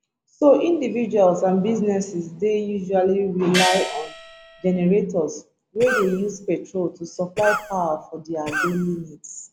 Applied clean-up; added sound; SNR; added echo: none; Gong + Cough; 7 dB; none.